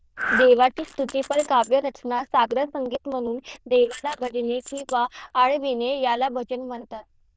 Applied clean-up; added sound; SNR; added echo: neural diffusion model UNIVERSE++.